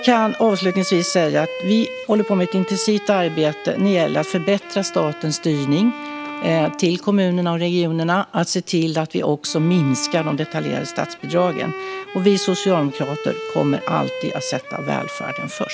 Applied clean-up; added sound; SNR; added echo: none; Bowed string instrument; 12 dB; none.